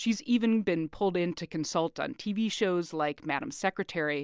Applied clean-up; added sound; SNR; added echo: none; none; none; none.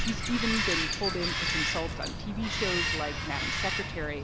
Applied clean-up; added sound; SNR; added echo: none; Bird vocalization, bird call, bird song; -3 dB; none.